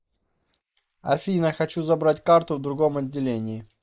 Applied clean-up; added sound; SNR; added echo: neural mask model Resemble Enhance denoiser.